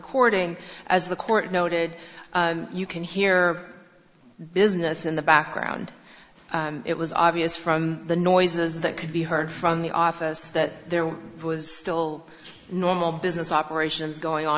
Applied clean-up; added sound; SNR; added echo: none; none; none; none.